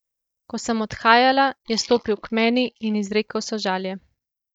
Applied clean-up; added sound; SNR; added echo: neural mask model DeepFilterNet 3.